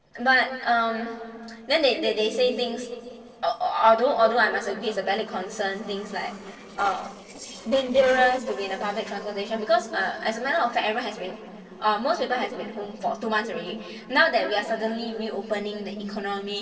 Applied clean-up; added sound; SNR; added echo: neural separator model SepFormer DNS4.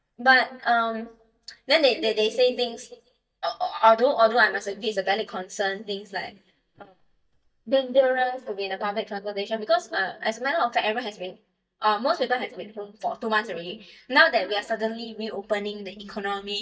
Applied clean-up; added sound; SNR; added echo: neural mask model DeepFilterNet 3.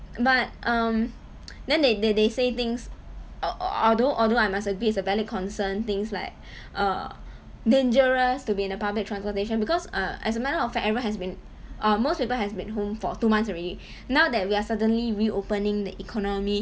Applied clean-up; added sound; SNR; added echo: none; none; none; none.